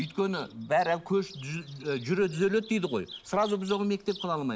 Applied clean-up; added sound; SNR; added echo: none; Bird vocalization, bird call, bird song; 20 dB; none.